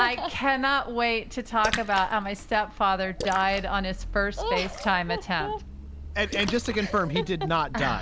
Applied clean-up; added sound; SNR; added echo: none; Splash, splatter; 11 dB; none.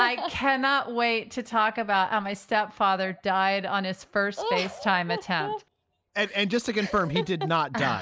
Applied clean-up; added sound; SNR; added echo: none; none; none; none.